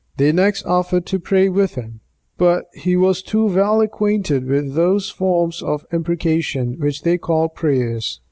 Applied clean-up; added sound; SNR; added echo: none; none; none; none.